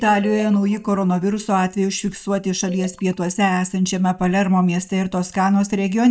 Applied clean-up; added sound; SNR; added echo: neural mask model DeepFilterNet 3.